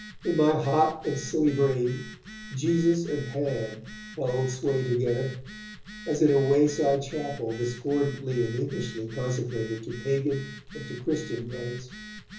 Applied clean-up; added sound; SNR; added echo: none; Telephone; 15 dB; reverberation time 0.6 s.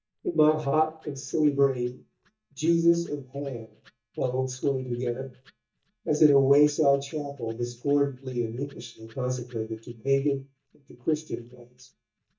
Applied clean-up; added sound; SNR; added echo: neural mask model DeepFilterNet 3.